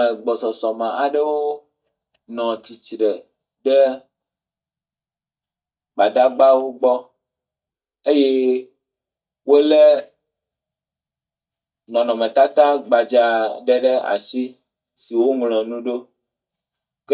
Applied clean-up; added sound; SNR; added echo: neural mask model DeepFilterNet 3.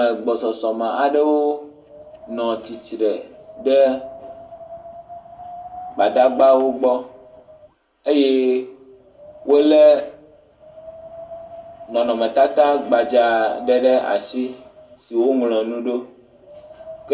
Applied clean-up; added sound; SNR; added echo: none; Wind; 19 dB; reverberation time 0.2 s.